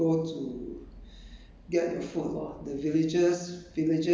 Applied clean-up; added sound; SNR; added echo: none; none; none; none.